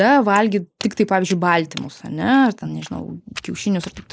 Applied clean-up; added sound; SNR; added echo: neural mask model Resemble Enhance denoiser.